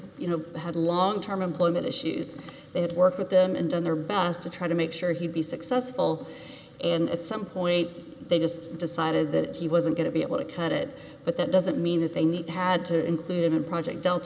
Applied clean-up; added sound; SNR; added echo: none; none; none; none.